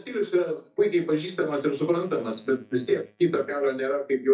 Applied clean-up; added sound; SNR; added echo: neural mask model DeepFilterNet 3.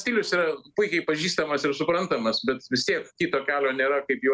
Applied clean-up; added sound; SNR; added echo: none; none; none; none.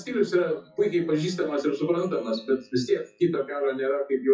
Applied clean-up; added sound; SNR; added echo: classical method WPE with log-MMSE.